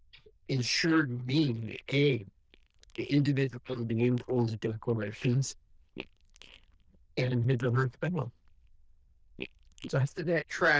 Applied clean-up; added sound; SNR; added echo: neural diffusion model UNIVERSE++.